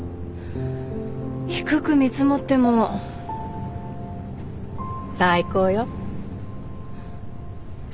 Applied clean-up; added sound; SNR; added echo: none; none; none; none.